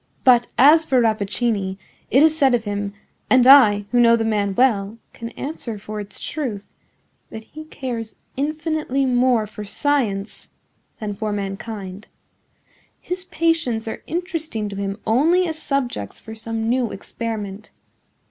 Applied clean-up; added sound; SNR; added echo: none; none; none; none.